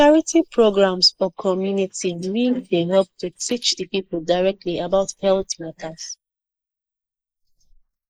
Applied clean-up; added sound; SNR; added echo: neural mask model Resemble Enhance denoiser.